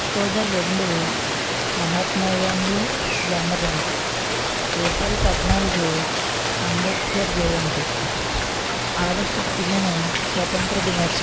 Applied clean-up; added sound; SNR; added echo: none; Rain; -3 dB; none.